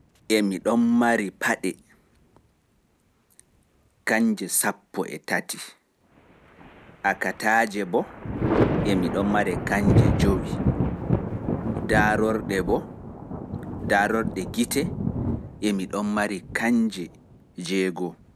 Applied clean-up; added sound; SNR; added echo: none; Thunder; 3 dB; none.